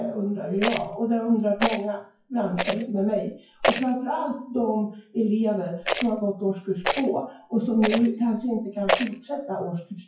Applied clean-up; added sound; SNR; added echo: classical method WPE with log-MMSE.